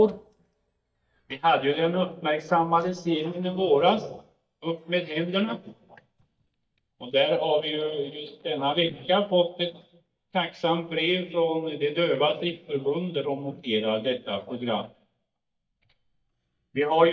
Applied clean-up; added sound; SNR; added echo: neural mask model DeepFilterNet 3.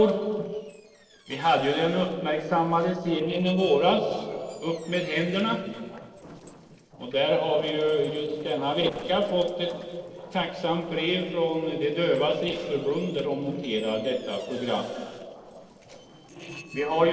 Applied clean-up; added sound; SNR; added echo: neural separator model SepFormer DNS4.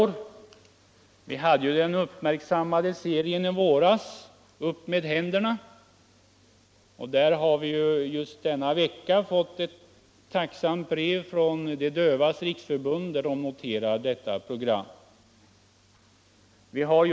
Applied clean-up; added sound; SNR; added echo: none; none; none; none.